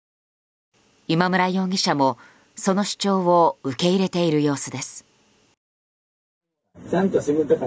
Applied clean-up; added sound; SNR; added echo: none; none; none; none.